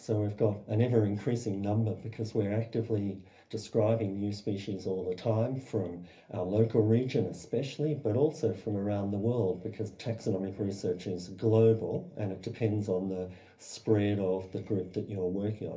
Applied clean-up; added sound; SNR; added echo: none; none; none; reverberation time 0.3 s.